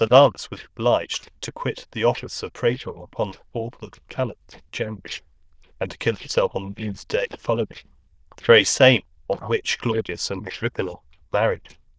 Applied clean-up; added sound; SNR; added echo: neural diffusion model UNIVERSE++.